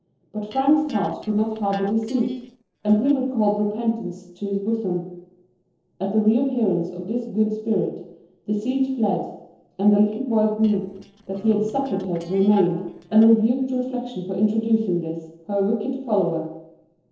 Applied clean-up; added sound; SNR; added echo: neural separator model SepFormer DNS4.